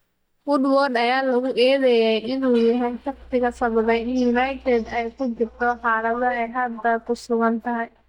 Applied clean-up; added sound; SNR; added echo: neural mask model DeepFilterNet 3.